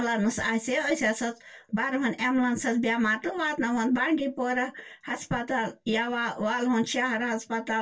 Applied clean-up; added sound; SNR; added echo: none; none; none; reverberation time 0.1 s.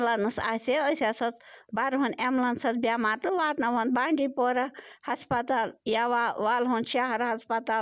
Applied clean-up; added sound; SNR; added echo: none; none; none; none.